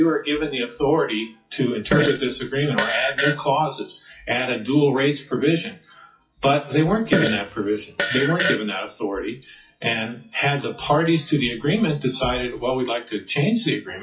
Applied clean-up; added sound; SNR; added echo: classical method WPE with log-MMSE.